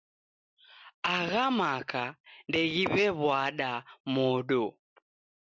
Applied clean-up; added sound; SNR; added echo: none; none; none; none.